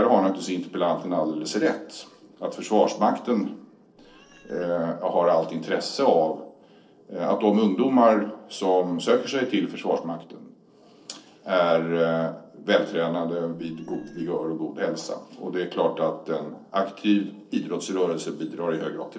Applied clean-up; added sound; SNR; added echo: neural separator model SepFormer DNS4.